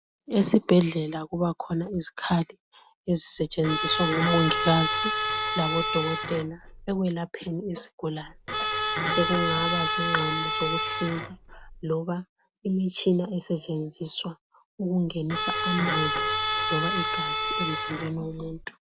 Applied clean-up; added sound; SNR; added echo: none; Bowed string instrument; 0 dB; none.